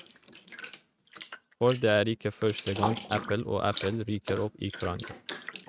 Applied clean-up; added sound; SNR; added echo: neural mask model RNNoise.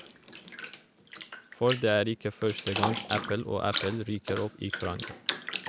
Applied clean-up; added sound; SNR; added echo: none; Bathtub (filling or washing); 3 dB; none.